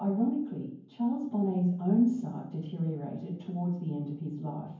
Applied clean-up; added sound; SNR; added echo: none; none; none; reverberation time 0.9 s.